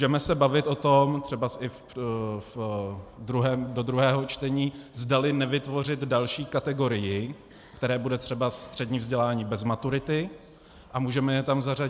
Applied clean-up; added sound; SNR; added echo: none; none; none; none.